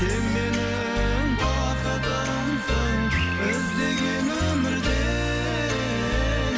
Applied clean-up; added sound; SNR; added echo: none; Bird; 14 dB; none.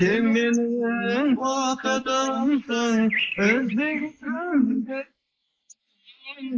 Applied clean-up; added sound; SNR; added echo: neural mask model Resemble Enhance denoiser.